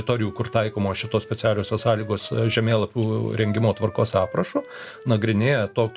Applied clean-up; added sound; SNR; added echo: none; Wind instrument, woodwind instrument; 20 dB; none.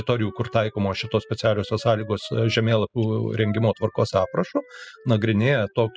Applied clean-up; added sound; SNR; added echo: classical method spectral subtraction.